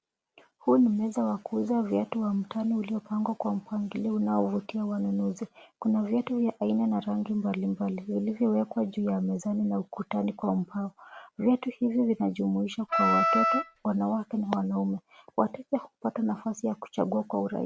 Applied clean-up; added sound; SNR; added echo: none; Wind instrument, woodwind instrument; -2 dB; none.